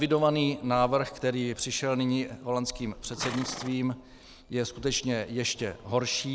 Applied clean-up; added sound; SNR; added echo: none; Livestock, farm animals, working animals; 17 dB; none.